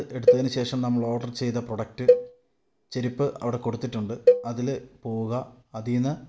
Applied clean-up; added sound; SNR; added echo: none; Cowbell; -2 dB; none.